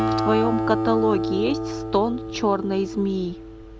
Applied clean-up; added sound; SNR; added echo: none; Acoustic guitar; 2 dB; none.